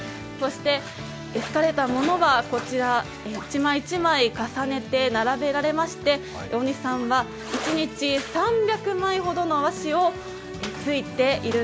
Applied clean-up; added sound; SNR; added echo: none; none; none; none.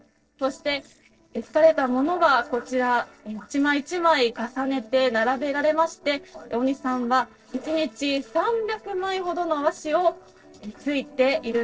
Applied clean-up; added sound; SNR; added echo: neural separator model SepFormer DNS4.